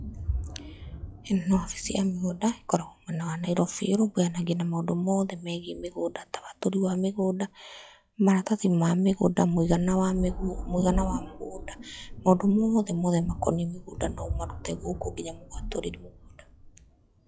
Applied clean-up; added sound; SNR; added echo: classical method log-MMSE.